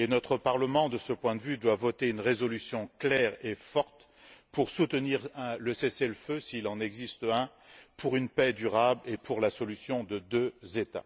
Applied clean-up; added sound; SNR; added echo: none; none; none; none.